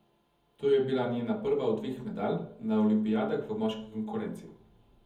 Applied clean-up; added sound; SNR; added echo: none; none; none; reverberation time 0.7 s.